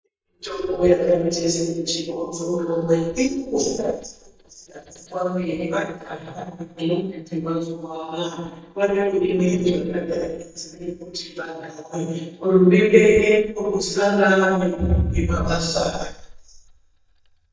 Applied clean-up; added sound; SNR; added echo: neural mask model DeepFilterNet 3.